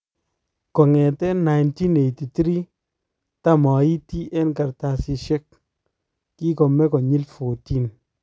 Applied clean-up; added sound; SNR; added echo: none; none; none; none.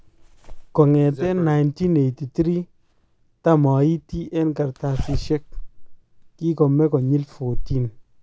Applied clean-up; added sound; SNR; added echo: none; Zipper (clothing); 11 dB; none.